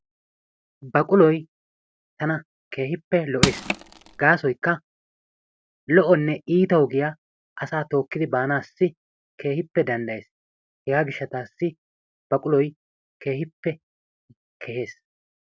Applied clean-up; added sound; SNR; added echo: none; Crushing; 1 dB; none.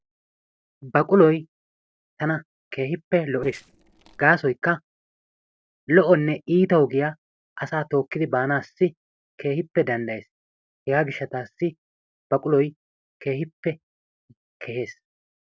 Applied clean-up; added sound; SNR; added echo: neural separator model SepFormer DNS4.